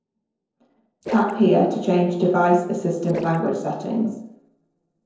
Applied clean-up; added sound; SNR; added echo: neural separator model SepFormer DNS4.